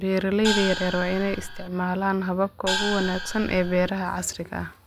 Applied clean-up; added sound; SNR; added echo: none; Gong; 5 dB; none.